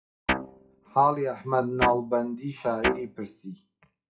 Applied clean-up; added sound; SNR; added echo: classical method WPE with log-MMSE.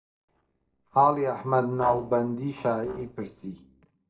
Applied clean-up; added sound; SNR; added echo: neural separator model SepFormer DNS4.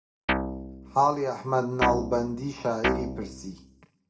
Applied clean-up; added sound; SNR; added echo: none; Guitar; 3 dB; reverberation time 0.5 s.